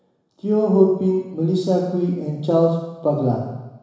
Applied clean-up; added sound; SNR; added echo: none; none; none; reverberation time 1.0 s.